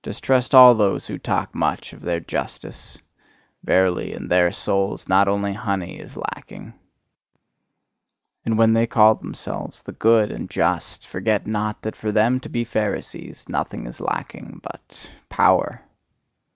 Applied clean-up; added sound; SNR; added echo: none; none; none; none.